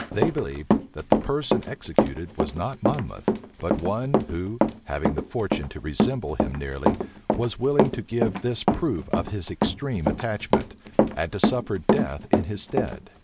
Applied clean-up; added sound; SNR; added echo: none; Run; -3 dB; none.